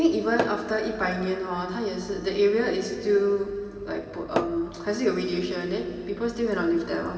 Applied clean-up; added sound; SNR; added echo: none; Tap / Hammer; 7 dB; reverberation time 2.5 s.